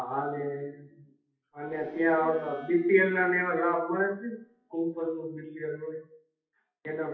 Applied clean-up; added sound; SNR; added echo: classical method WPE with log-MMSE.